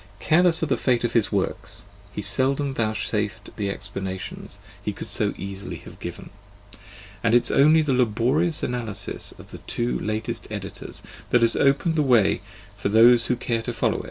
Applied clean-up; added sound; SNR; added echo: none; none; none; none.